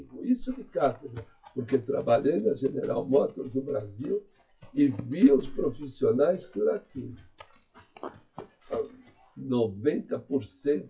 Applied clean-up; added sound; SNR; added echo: classical method WPE with log-MMSE.